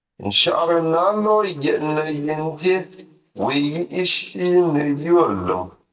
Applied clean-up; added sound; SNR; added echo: neural mask model DeepFilterNet 3.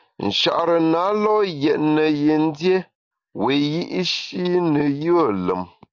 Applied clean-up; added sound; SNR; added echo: none; none; none; none.